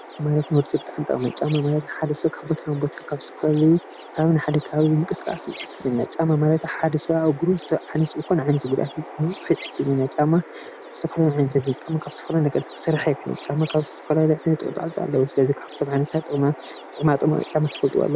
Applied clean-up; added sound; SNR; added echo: none; Chirp, tweet; 17 dB; none.